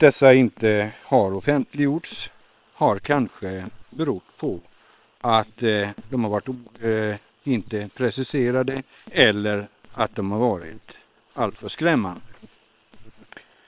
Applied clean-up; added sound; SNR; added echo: neural separator model SepFormer WHAM!.